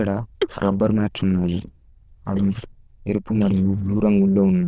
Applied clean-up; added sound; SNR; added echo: neural diffusion model UNIVERSE++.